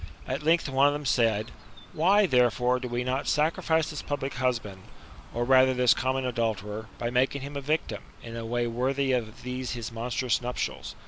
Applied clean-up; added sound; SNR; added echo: none; Chirp, tweet; 19 dB; none.